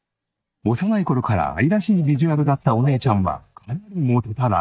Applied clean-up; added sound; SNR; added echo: neural mask model DeepFilterNet 3.